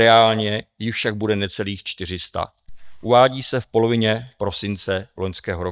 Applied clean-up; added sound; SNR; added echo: neural mask model DeepFilterNet 3.